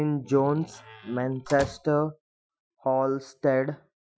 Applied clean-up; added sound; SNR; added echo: classical method Wiener filter.